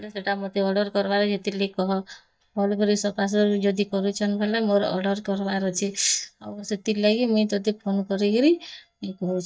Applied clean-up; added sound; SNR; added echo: neural mask model DeepFilterNet 3.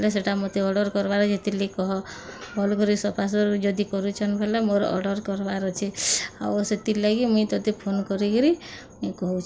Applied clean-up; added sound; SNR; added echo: none; none; none; none.